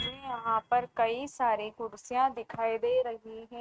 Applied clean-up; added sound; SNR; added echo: neural mask model RNNoise.